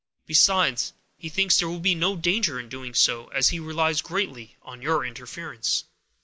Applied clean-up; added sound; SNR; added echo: none; none; none; none.